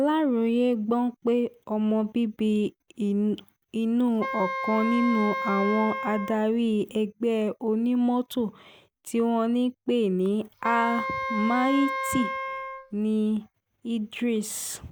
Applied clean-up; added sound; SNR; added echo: none; Wind instrument, woodwind instrument; 5 dB; none.